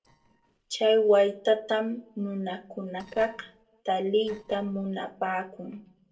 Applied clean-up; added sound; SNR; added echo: neural separator model SepFormer DNS4.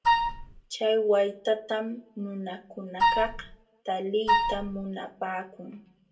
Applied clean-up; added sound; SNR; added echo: none; Wind instrument, woodwind instrument; -4 dB; reverberation time 0.2 s.